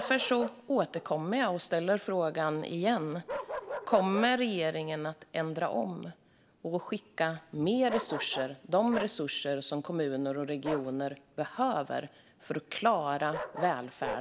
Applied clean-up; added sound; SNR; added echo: none; Bark; 13 dB; none.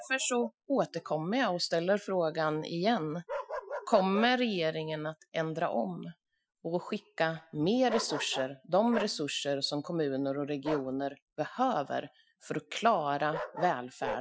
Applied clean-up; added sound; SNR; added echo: classical method Wiener filter.